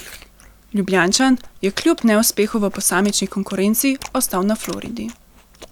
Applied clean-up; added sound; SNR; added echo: none; Chewing, mastication + Door; 20 dB; none.